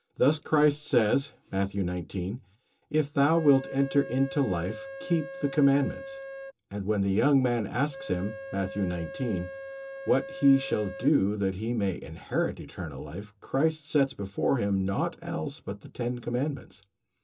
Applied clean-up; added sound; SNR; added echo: none; Organ; 12 dB; reverberation time 0.2 s.